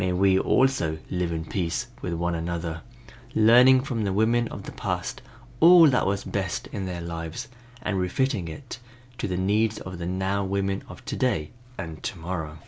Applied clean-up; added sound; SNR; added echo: none; none; none; none.